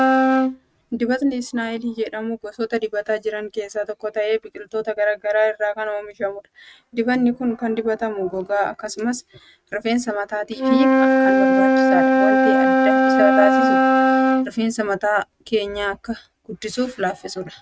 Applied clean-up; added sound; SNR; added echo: neural mask model RNNoise.